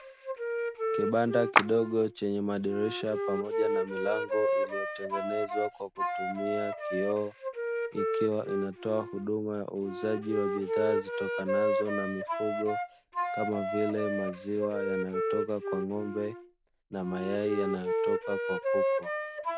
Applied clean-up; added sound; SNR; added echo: none; Wind instrument, woodwind instrument + Clapping; -1 dB; none.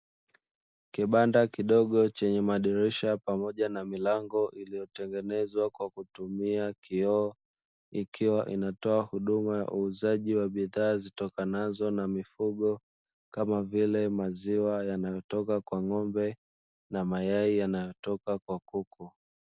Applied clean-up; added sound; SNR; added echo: none; none; none; none.